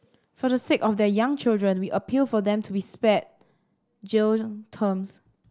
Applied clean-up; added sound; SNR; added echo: none; none; none; none.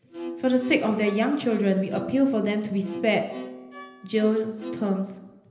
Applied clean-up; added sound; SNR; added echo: none; Bowed string instrument; 14 dB; reverberation time 0.8 s.